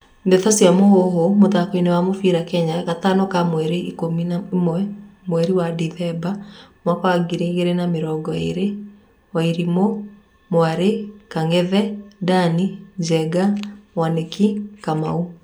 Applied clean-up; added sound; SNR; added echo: none; none; none; none.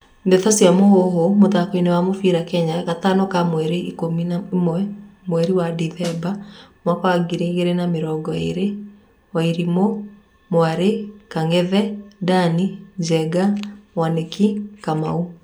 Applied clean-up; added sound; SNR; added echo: none; Snare drum; 16 dB; none.